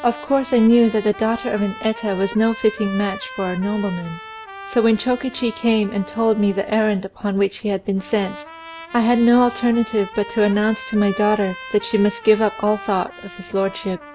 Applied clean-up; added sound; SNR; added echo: none; Trumpet; 16 dB; none.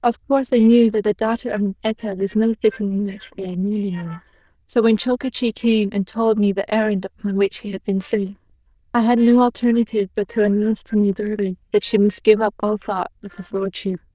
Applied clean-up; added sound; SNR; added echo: neural diffusion model UNIVERSE++.